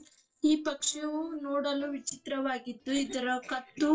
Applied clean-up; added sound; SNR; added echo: neural separator model SepFormer DNS4.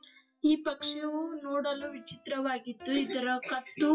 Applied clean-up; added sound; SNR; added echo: classical method WPE with log-MMSE.